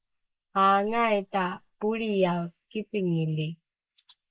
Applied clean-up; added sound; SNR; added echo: neural mask model Resemble Enhance denoiser.